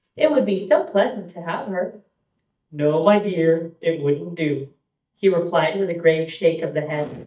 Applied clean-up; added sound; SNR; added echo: neural mask model DeepFilterNet 3.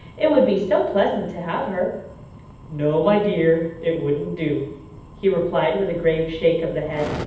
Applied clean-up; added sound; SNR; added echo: none; Fire; 17 dB; reverberation time 0.8 s.